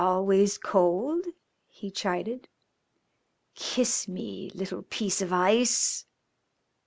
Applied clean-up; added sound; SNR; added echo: none; none; none; none.